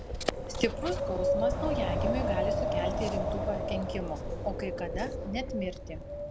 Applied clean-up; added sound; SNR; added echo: none; Wind; -4 dB; none.